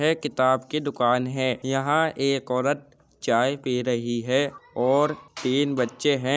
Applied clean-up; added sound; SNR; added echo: none; none; none; none.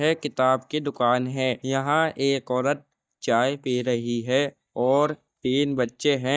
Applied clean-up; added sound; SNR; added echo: neural mask model DeepFilterNet 3.